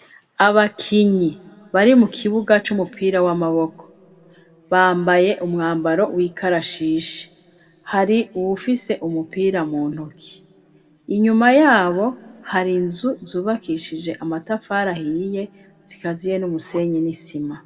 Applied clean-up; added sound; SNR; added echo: none; none; none; reverberation time 1.7 s.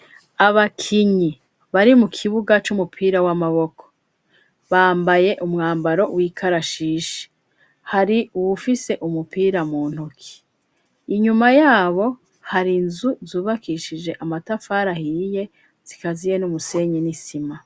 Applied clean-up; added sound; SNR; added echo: none; none; none; none.